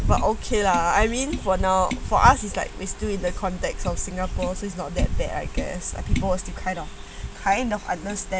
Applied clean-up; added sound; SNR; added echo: none; Tap; 16 dB; none.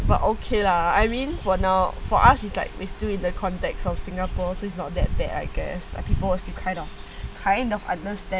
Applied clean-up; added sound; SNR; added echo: none; none; none; none.